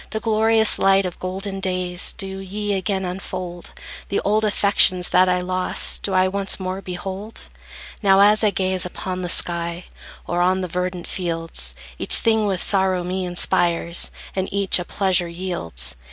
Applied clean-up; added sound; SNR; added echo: none; none; none; none.